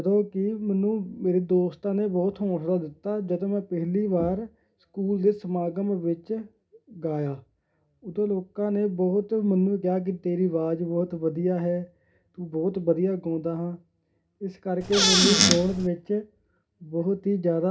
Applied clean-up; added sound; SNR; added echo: none; Squeak / Cupboard open or close; -5 dB; reverberation time 0.3 s.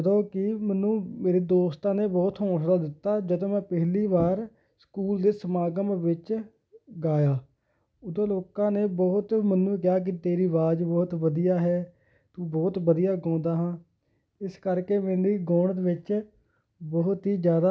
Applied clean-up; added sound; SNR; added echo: none; none; none; none.